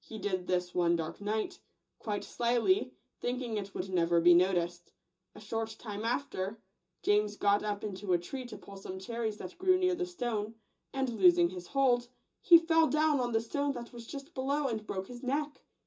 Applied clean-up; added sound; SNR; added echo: none; none; none; reverberation time 0.2 s.